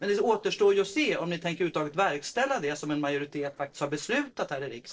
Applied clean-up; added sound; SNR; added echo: neural separator model SepFormer DNS4.